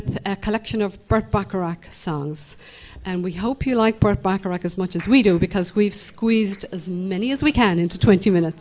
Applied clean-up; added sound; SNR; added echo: none; none; none; none.